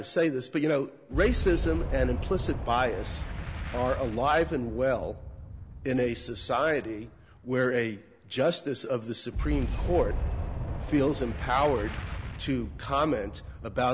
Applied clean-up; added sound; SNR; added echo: none; Boom; 6 dB; none.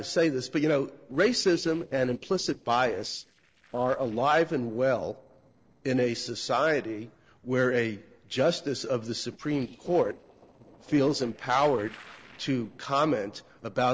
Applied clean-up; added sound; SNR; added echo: neural separator model SepFormer DNS4.